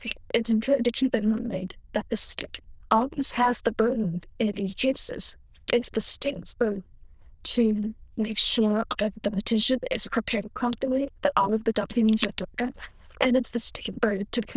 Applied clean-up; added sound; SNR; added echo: neural diffusion model UNIVERSE++.